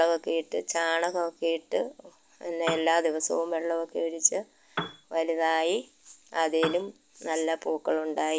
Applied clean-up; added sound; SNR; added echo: none; Piano; 6 dB; none.